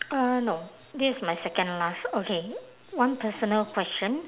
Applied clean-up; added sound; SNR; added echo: none; none; none; none.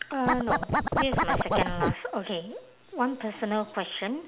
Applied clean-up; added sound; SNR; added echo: none; Scratching (performance technique); -5 dB; none.